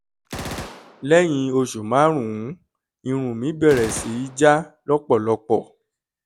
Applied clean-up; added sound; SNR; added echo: none; Gunshot, gunfire; 16 dB; none.